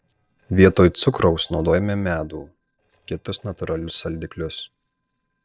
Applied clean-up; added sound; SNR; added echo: neural separator model SepFormer DNS4.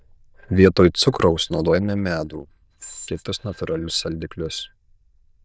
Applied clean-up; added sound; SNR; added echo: neural diffusion model UNIVERSE++.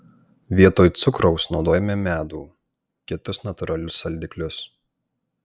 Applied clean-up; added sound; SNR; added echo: none; none; none; none.